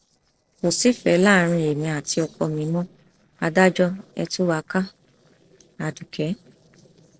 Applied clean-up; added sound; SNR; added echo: neural separator model SepFormer DNS4.